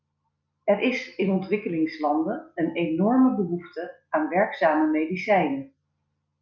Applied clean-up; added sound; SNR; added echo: none; none; none; none.